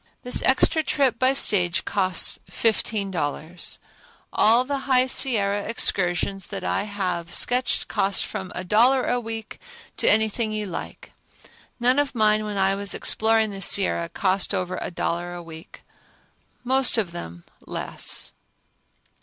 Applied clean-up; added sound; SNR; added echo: none; none; none; none.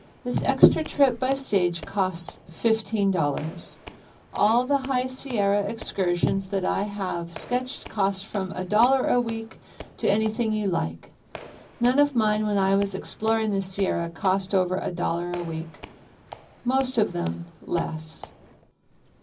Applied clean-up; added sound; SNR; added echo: none; Squeak / Walk, footsteps; 20 dB; reverberation time 0.4 s.